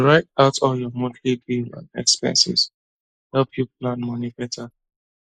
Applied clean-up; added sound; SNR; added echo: neural mask model Resemble Enhance denoiser.